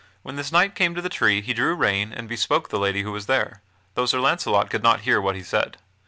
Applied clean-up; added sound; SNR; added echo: none; none; none; none.